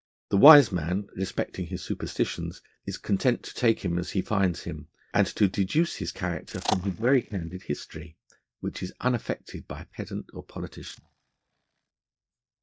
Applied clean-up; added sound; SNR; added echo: neural mask model DeepFilterNet 3.